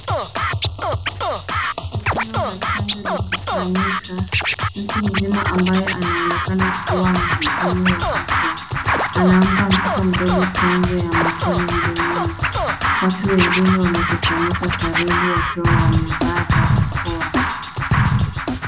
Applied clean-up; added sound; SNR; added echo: none; Scratching (performance technique); -2 dB; none.